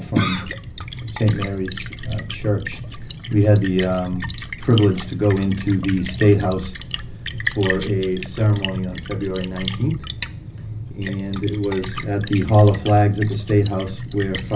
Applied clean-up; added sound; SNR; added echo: none; Splash, splatter; 12 dB; reverberation time 0.4 s.